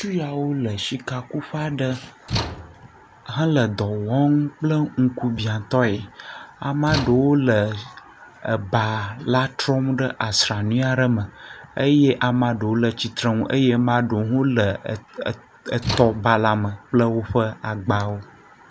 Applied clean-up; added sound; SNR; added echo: none; Slam / Tools; 10 dB; none.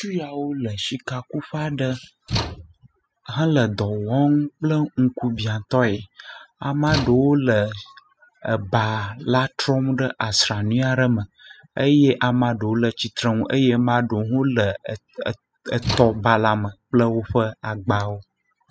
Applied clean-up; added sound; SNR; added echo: classical method spectral subtraction.